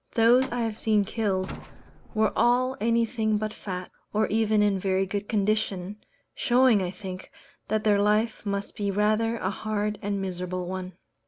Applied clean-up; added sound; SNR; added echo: none; Truck; 16 dB; none.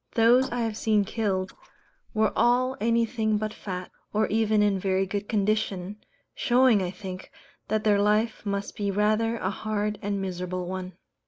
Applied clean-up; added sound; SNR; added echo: neural mask model Resemble Enhance denoiser.